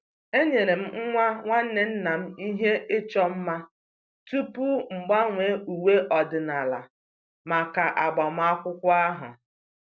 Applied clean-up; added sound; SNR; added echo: none; none; none; none.